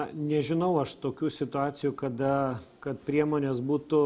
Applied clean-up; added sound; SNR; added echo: none; none; none; none.